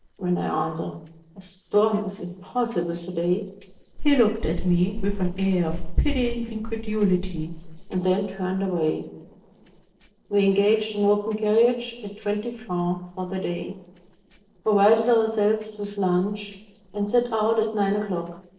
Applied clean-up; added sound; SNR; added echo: neural separator model SepFormer DNS4.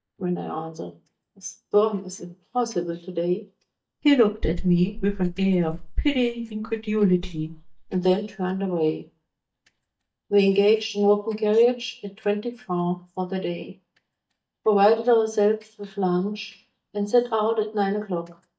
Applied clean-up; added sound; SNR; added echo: neural mask model DeepFilterNet 3.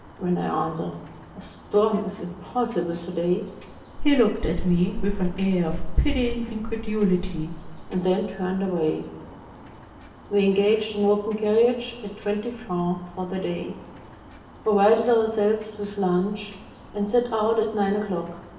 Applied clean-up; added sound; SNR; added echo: none; Bird; 20 dB; reverberation time 1.1 s.